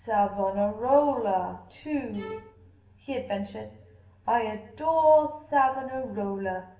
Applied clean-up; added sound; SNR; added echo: none; Bowed string instrument; 16 dB; reverberation time 0.8 s.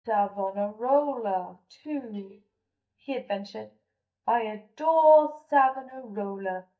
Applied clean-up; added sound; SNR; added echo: neural mask model DeepFilterNet 3.